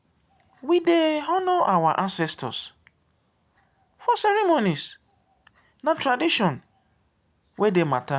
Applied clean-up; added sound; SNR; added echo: none; none; none; none.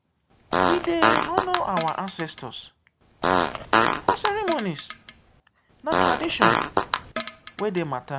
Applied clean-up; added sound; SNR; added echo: none; Fart; -4 dB; none.